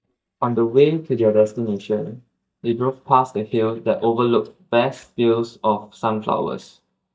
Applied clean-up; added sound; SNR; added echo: neural mask model DeepFilterNet 3.